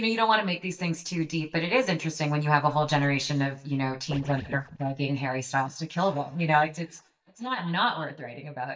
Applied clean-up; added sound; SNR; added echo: neural mask model DeepFilterNet 3.